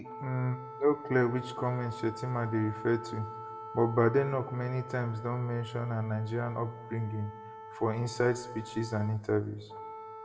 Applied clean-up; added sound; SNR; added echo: none; Wind instrument, woodwind instrument; 13 dB; reverberation time 1.2 s.